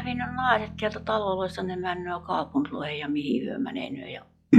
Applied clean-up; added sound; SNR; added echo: classical method log-MMSE.